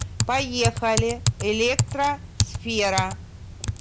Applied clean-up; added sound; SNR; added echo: none; Typing; 2 dB; none.